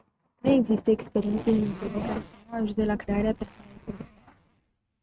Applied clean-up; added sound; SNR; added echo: neural mask model RNNoise.